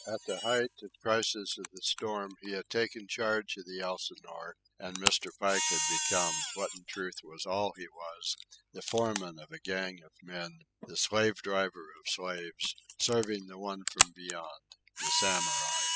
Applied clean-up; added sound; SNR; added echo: classical method spectral subtraction.